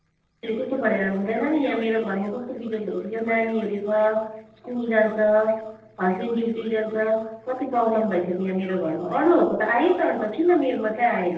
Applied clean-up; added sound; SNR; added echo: neural separator model SepFormer DNS4.